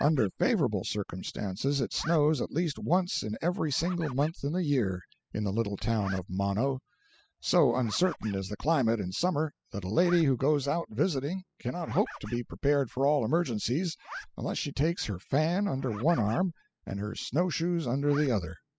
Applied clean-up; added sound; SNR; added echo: classical method spectral subtraction.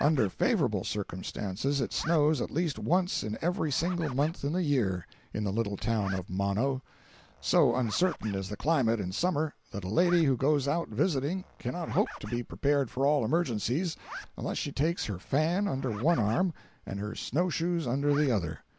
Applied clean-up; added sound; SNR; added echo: none; Zipper (clothing); 20 dB; none.